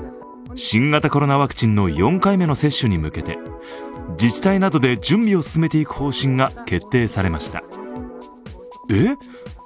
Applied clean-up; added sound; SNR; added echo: none; none; none; none.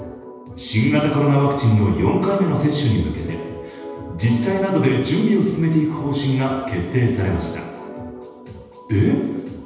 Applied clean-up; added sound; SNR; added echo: none; none; none; reverberation time 1.1 s.